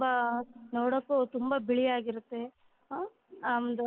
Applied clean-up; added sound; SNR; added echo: neural mask model Resemble Enhance denoiser.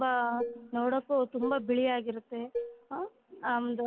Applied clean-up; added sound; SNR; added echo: none; Dishes, pots, and pans; 10 dB; none.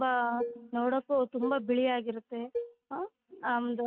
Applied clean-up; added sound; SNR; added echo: neural mask model RNNoise.